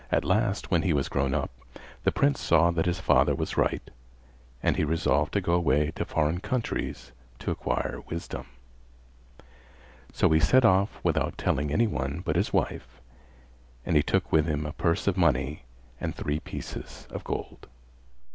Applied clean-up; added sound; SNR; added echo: none; none; none; none.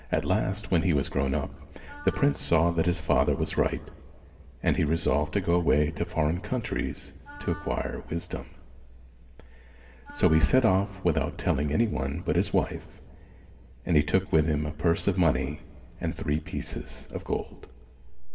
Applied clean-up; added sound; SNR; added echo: none; Wind instrument, woodwind instrument; 19 dB; reverberation time 1.9 s.